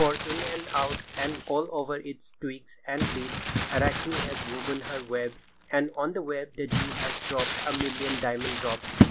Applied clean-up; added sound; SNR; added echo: none; Crumpling, crinkling; -1 dB; none.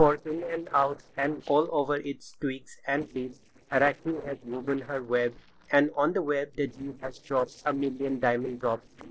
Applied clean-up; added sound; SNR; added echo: neural separator model SepFormer DNS4.